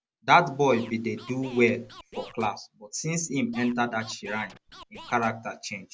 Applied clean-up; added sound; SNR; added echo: none; Scratching (performance technique); 20 dB; none.